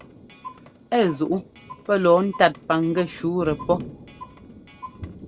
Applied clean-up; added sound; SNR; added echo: none; Clock + Thunder; 16 dB; none.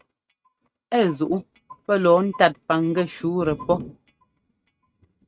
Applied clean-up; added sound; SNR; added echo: neural mask model RNNoise.